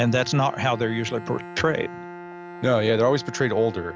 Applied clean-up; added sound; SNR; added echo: none; Bowed string instrument; 15 dB; none.